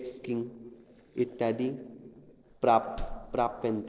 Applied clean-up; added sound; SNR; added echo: neural separator model SepFormer DNS4.